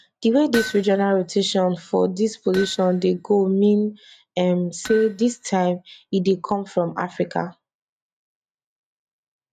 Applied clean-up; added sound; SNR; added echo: neural mask model RNNoise.